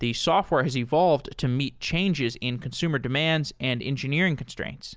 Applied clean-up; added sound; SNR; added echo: none; none; none; none.